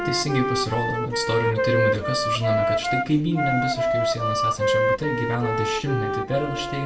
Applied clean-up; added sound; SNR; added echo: none; Wind instrument, woodwind instrument; -2 dB; reverberation time 0.2 s.